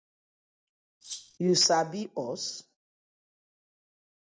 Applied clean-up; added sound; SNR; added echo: neural mask model Resemble Enhance denoiser.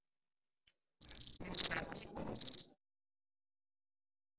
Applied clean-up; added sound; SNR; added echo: neural separator model SepFormer DNS4.